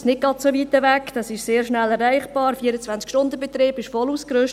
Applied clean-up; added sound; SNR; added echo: none; none; none; none.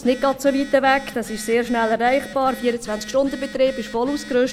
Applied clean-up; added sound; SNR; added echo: none; Telephone; 17 dB; none.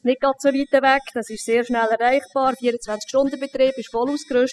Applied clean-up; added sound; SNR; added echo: classical method spectral subtraction.